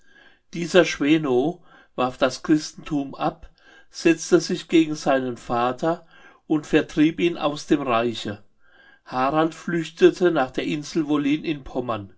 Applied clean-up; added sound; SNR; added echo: none; none; none; reverberation time 0.2 s.